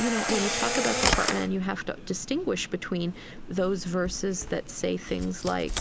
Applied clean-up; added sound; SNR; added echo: none; Camera; 3 dB; none.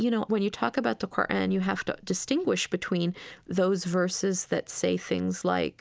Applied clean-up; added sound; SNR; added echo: none; none; none; none.